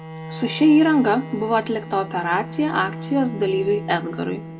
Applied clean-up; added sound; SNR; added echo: none; Bowed string instrument; 12 dB; reverberation time 1.1 s.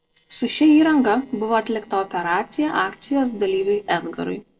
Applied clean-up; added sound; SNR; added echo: neural separator model SepFormer DNS4.